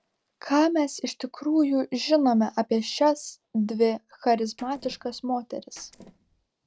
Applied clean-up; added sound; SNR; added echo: neural separator model SepFormer DNS4.